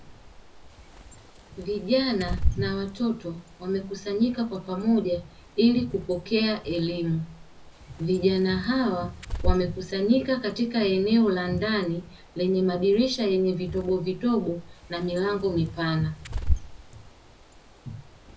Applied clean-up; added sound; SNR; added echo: none; Bird; 8 dB; reverberation time 0.4 s.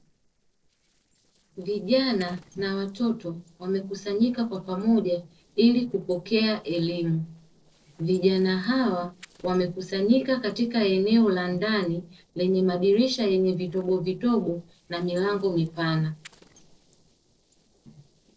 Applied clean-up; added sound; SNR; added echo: neural separator model SepFormer DNS4.